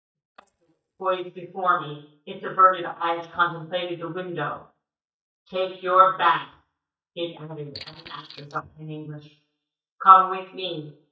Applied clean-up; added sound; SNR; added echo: neural mask model DeepFilterNet 3.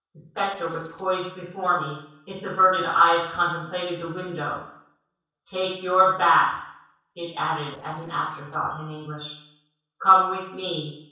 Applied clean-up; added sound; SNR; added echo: neural separator model SepFormer DNS4.